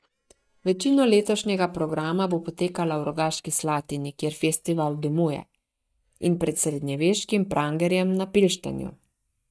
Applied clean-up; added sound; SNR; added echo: neural mask model DeepFilterNet 3.